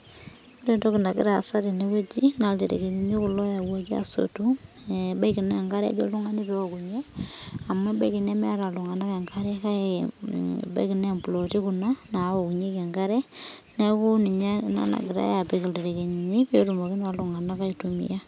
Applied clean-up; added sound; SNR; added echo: none; none; none; none.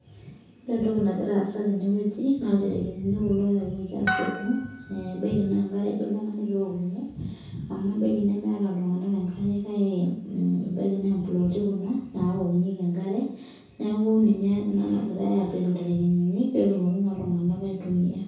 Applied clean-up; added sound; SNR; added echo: none; Harp; 8 dB; reverberation time 0.6 s.